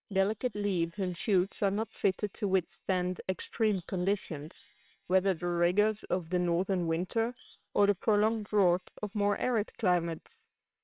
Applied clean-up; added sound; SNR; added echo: neural separator model SepFormer WHAMR!.